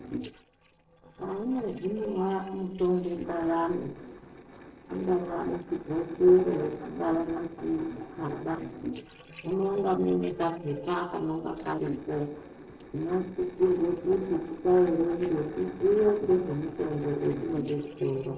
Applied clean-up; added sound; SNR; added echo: neural separator model SepFormer DNS4.